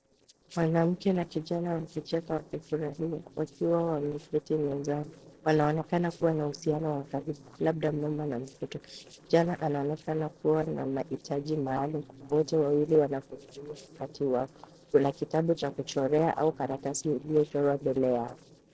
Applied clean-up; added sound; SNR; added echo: neural separator model SepFormer DNS4.